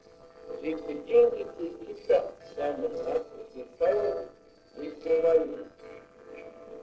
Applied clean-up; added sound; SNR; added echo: neural separator model SepFormer DNS4.